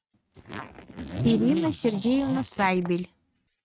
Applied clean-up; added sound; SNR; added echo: neural mask model RNNoise.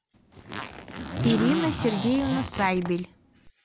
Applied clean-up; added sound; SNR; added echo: none; Zipper (clothing); 5 dB; none.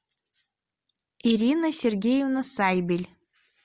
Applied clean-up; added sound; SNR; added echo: none; none; none; none.